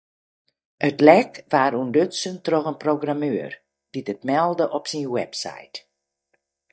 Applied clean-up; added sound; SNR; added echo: neural mask model DeepFilterNet 3.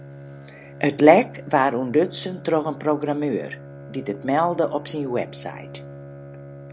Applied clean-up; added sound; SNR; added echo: none; Bowed string instrument; 16 dB; none.